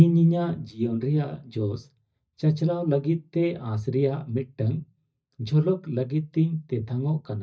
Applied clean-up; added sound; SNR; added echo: neural mask model DeepFilterNet 3.